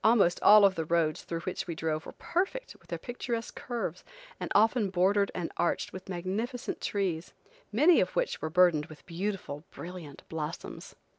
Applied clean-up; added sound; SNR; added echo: none; none; none; none.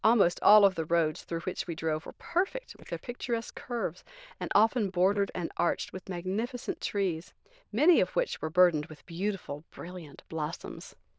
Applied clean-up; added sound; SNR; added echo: neural diffusion model UNIVERSE++.